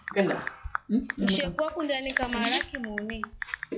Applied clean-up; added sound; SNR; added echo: classical method log-MMSE.